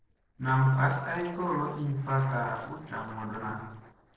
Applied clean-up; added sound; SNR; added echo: neural separator model SepFormer DNS4.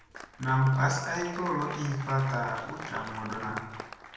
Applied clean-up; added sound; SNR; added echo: none; Applause; 12 dB; reverberation time 0.8 s.